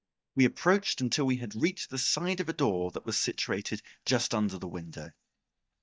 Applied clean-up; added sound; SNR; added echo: neural mask model DeepFilterNet 3.